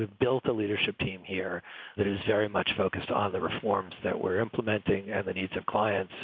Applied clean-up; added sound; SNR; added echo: none; none; none; none.